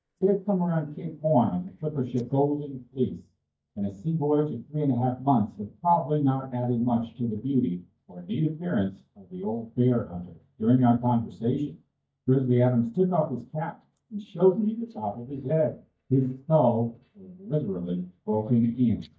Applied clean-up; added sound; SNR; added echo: neural mask model DeepFilterNet 3.